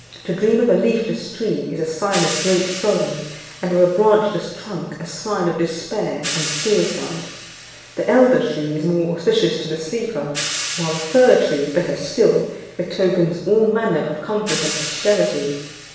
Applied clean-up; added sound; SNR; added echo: none; Hi-hat; 12 dB; reverberation time 0.9 s.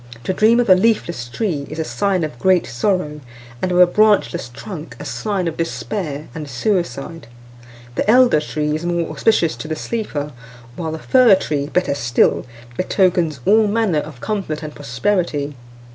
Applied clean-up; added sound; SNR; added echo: none; none; none; none.